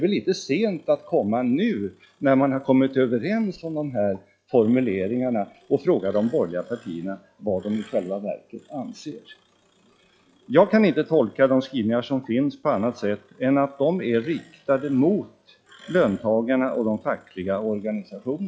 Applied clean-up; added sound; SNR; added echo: classical method log-MMSE.